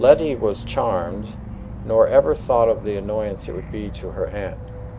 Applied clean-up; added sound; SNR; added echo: none; Insect / Frog; 12 dB; none.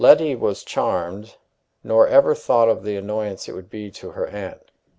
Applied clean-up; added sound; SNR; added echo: none; none; none; none.